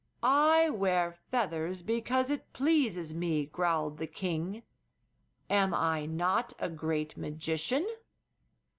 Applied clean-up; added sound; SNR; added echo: none; none; none; none.